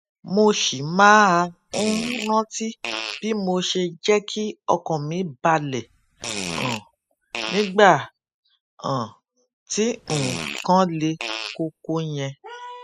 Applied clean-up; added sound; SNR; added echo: classical method spectral subtraction.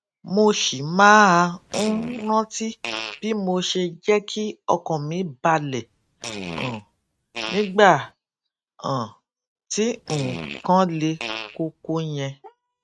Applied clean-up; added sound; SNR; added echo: neural mask model RNNoise.